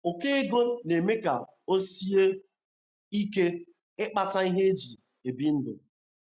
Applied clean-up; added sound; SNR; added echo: none; none; none; none.